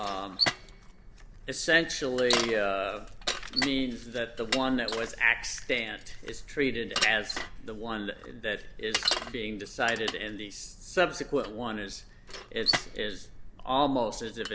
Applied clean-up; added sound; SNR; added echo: none; Bicycle; 5 dB; none.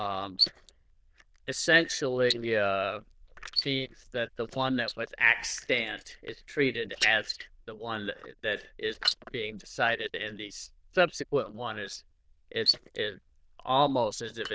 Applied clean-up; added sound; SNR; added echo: neural diffusion model UNIVERSE++.